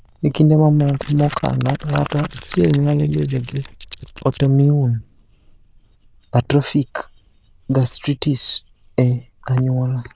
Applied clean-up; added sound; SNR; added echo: neural diffusion model UNIVERSE++.